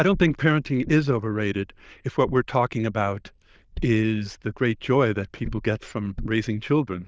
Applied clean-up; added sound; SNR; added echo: neural diffusion model UNIVERSE++.